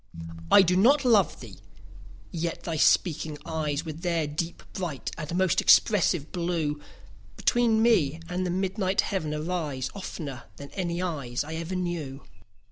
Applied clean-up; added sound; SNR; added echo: none; Piano; 15 dB; none.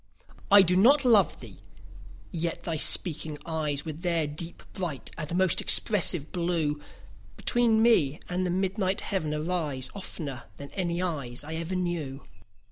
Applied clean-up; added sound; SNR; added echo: none; none; none; none.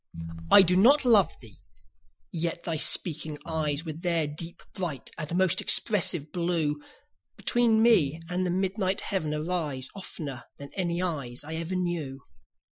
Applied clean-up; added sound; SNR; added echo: classical method Wiener filter.